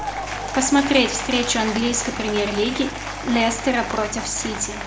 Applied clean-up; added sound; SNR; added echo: none; Applause / Crowd; 8 dB; none.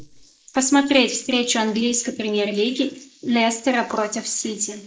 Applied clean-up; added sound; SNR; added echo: neural mask model Resemble Enhance denoiser.